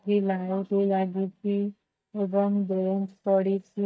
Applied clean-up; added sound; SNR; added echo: neural mask model DeepFilterNet 3.